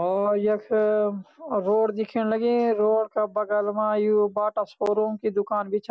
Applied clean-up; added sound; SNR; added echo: none; none; none; none.